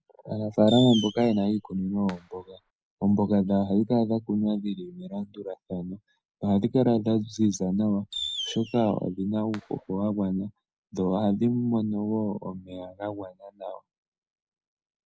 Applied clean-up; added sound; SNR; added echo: none; Fireworks; 12 dB; none.